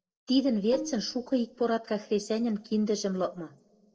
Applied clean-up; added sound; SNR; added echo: neural separator model SepFormer DNS4.